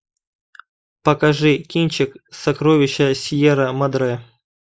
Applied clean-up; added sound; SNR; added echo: neural mask model Resemble Enhance denoiser.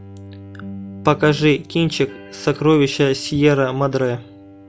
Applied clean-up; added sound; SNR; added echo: none; Bowed string instrument + Electric guitar; 18 dB; none.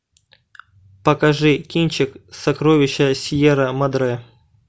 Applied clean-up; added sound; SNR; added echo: none; none; none; none.